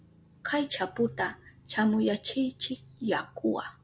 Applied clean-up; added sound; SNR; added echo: none; none; none; none.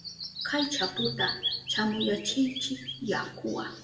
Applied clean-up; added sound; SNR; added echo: none; Bird vocalization, bird call, bird song; 5 dB; reverberation time 0.6 s.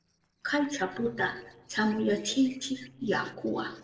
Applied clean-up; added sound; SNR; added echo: neural separator model SepFormer DNS4.